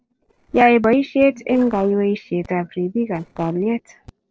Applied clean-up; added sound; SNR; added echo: neural separator model SepFormer DNS4.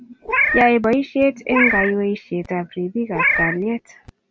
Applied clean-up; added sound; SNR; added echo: none; Meow; 2 dB; none.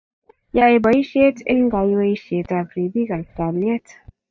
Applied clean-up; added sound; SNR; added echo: neural mask model DeepFilterNet 3.